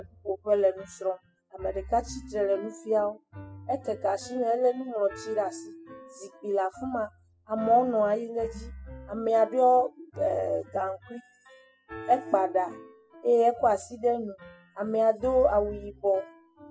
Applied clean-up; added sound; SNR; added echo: classical method spectral subtraction.